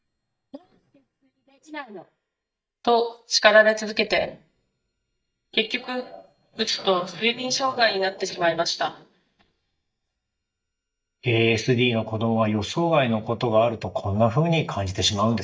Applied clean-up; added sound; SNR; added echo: neural mask model DeepFilterNet 3.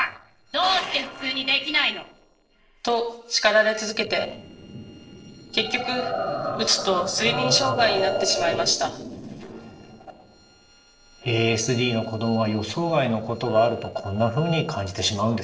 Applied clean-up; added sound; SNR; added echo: neural separator model SepFormer DNS4.